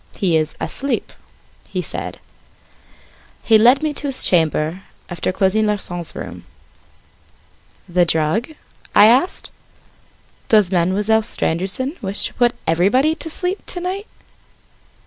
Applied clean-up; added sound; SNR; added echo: none; none; none; none.